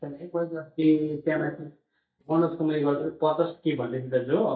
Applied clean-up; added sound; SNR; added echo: neural mask model DeepFilterNet 3.